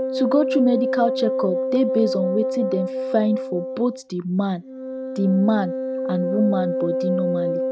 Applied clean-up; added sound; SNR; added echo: none; Wind instrument, woodwind instrument; 2 dB; none.